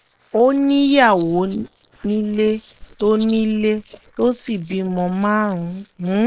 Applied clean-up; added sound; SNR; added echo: neural mask model Resemble Enhance denoiser.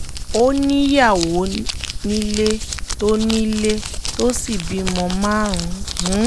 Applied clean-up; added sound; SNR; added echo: none; Crumpling, crinkling; 6 dB; none.